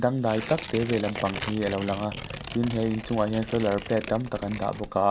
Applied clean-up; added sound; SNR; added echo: none; Tearing; 10 dB; none.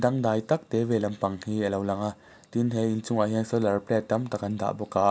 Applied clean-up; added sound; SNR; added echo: none; none; none; none.